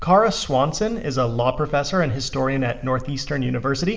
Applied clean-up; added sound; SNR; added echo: none; none; none; reverberation time 1.6 s.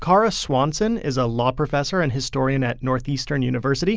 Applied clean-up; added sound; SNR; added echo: none; none; none; none.